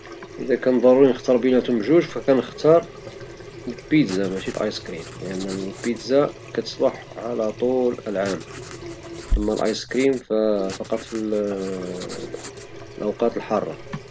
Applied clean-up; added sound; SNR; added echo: none; Writing + Sink (filling or washing) / Water tap, faucet; 13 dB; none.